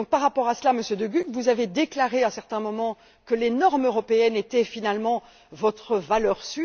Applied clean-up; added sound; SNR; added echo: none; none; none; none.